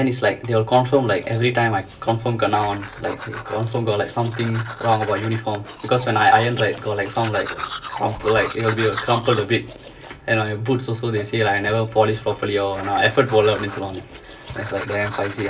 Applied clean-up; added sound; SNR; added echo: none; Domestic sounds, home sounds; 13 dB; reverberation time 0.1 s.